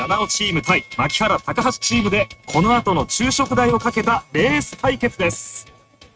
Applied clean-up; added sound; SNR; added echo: neural mask model RNNoise.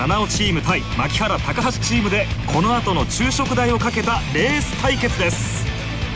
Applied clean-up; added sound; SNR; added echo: none; none; none; none.